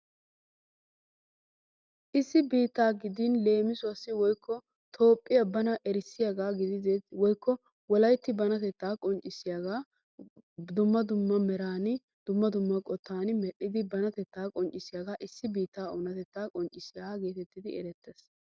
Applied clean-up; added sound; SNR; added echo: none; none; none; none.